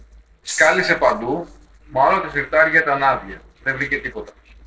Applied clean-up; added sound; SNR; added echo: neural separator model SepFormer DNS4.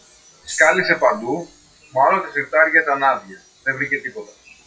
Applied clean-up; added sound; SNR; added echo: classical method WPE with log-MMSE.